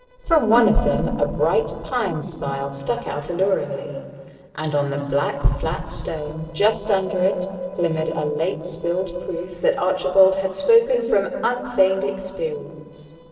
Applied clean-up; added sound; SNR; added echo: neural separator model SepFormer DNS4.